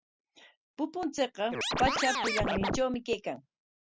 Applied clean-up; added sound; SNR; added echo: none; Scratching (performance technique); -2 dB; none.